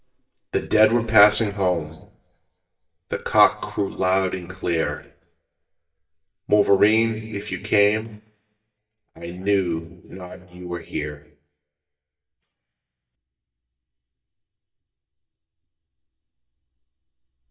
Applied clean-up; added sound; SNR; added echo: neural mask model DeepFilterNet 3.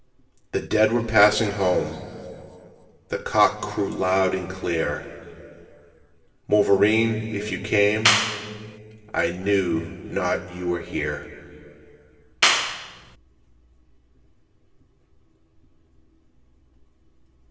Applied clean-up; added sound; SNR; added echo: none; Clapping; -3 dB; reverberation time 2.8 s.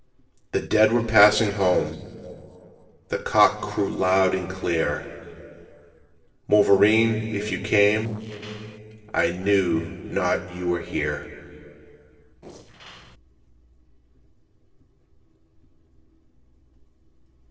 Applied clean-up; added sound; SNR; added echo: neural separator model SepFormer DNS4.